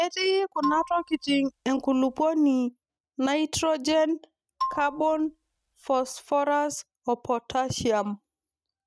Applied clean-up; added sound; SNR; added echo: neural mask model RNNoise.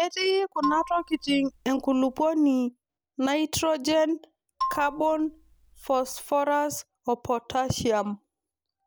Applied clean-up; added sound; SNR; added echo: none; Marimba, xylophone; 10 dB; none.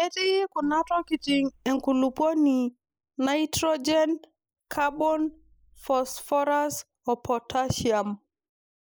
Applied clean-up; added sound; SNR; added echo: neural mask model Resemble Enhance denoiser.